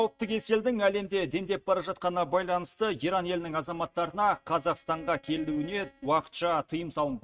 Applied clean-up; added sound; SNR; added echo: neural mask model RNNoise.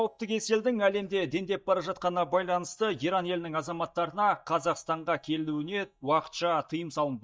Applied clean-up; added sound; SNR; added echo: neural mask model DeepFilterNet 3.